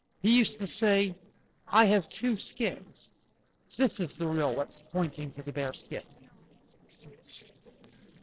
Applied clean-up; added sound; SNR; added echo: neural separator model SepFormer DNS4.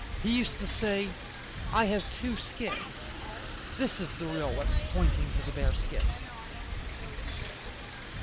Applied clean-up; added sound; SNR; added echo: none; Wind; -2 dB; none.